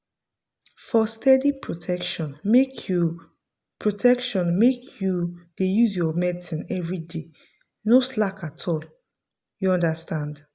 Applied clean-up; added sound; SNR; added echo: none; none; none; none.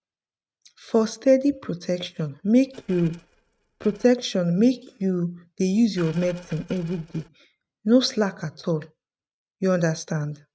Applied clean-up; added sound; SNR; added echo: neural mask model RNNoise.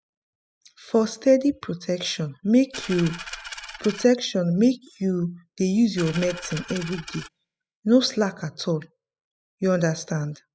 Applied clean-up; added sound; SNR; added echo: classical method spectral subtraction.